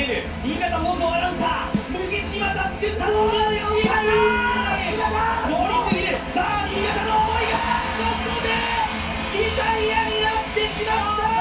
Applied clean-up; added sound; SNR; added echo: none; Snare drum; 14 dB; reverberation time 0.3 s.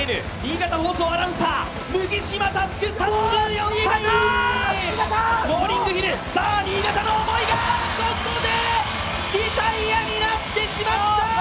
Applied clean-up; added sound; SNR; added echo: none; none; none; none.